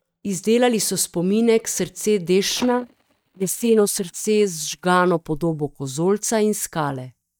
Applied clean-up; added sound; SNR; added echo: neural mask model DeepFilterNet 3.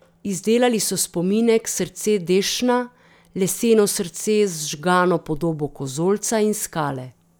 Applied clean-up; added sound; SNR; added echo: none; none; none; none.